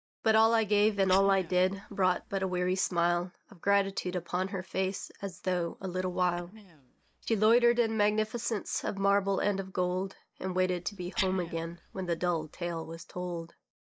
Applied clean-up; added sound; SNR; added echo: neural mask model DeepFilterNet 3.